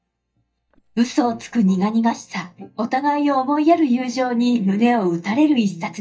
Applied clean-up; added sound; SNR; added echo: neural mask model DeepFilterNet 3.